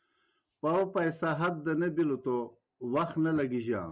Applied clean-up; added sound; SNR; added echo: none; none; none; none.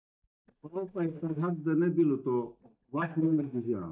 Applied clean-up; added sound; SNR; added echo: neural mask model DeepFilterNet 3.